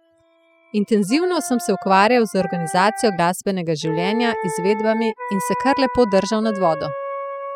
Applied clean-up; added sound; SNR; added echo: classical method spectral subtraction.